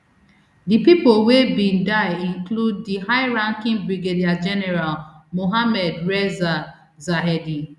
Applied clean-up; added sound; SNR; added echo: none; none; none; none.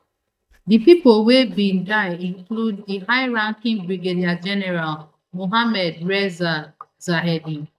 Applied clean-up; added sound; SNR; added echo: neural mask model DeepFilterNet 3.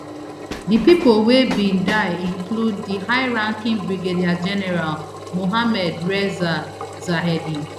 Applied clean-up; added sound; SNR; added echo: none; Engine + Train; 13 dB; none.